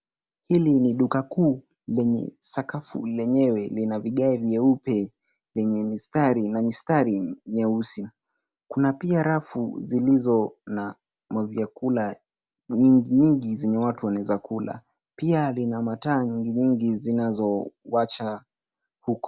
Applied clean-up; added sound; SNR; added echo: none; none; none; none.